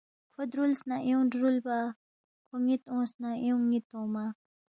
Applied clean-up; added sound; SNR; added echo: none; none; none; none.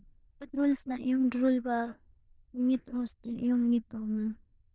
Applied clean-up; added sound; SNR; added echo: neural diffusion model UNIVERSE++.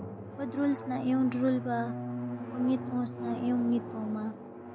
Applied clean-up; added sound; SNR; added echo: none; Drum; 7 dB; none.